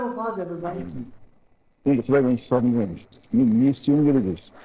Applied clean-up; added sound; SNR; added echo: neural separator model SepFormer DNS4.